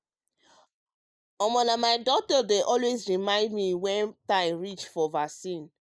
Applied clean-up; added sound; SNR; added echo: neural mask model Resemble Enhance denoiser.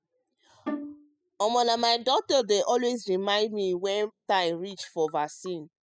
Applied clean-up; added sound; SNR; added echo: classical method spectral subtraction.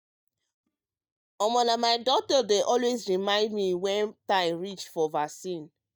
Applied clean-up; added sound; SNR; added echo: neural mask model DeepFilterNet 3.